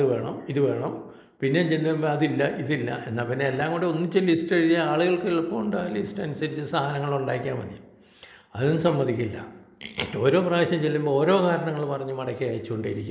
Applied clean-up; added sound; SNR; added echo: neural mask model Resemble Enhance denoiser.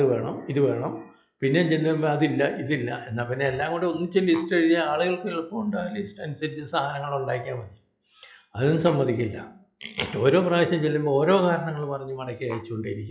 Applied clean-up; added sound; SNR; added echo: classical method log-MMSE.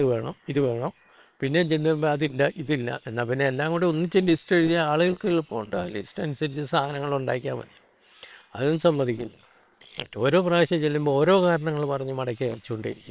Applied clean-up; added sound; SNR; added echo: neural separator model SepFormer WHAM!.